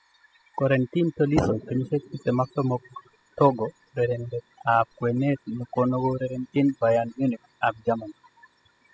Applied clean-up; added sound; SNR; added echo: classical method spectral subtraction.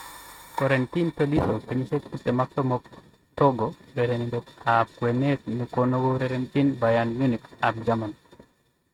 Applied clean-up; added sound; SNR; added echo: neural mask model RNNoise.